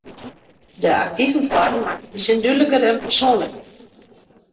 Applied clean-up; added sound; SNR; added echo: neural separator model SepFormer DNS4.